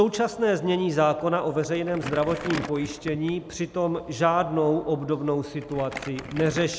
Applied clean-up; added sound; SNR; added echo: none; Crumpling, crinkling; 16 dB; none.